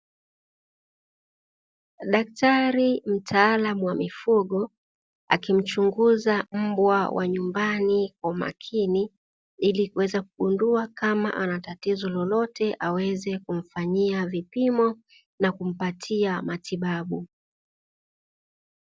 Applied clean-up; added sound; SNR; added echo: none; none; none; none.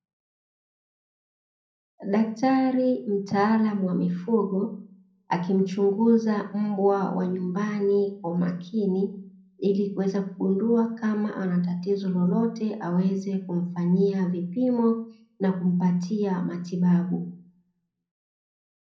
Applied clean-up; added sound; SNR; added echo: none; none; none; reverberation time 0.6 s.